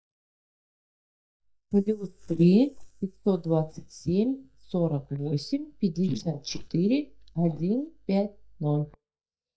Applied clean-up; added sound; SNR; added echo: neural mask model DeepFilterNet 3.